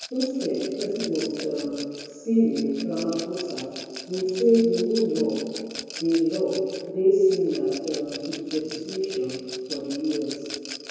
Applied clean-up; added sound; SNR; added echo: none; Rattle / Glass; 14 dB; reverberation time 2.2 s.